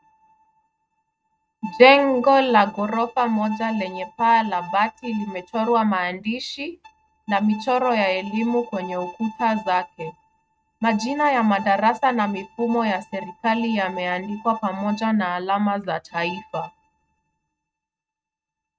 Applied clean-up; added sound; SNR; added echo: neural mask model RNNoise.